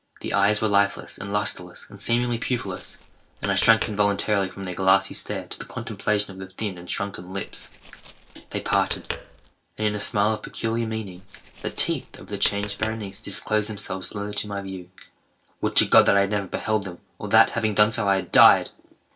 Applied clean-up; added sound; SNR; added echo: none; Tap; 14 dB; reverberation time 0.2 s.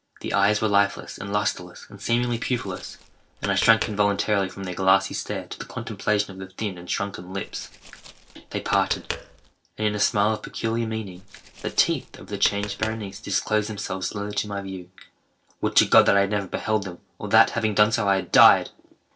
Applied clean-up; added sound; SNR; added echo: neural separator model SepFormer DNS4.